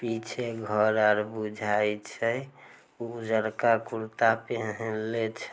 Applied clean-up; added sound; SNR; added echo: none; none; none; none.